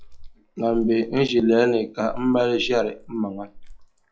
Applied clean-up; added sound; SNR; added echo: classical method log-MMSE.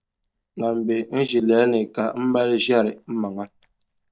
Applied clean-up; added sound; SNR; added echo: neural mask model DeepFilterNet 3.